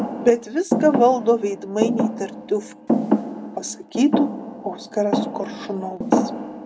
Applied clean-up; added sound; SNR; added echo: none; Thump, thud; 2 dB; none.